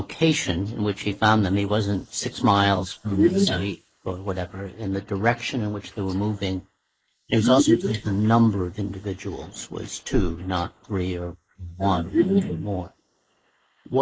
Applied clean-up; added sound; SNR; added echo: neural mask model Resemble Enhance denoiser.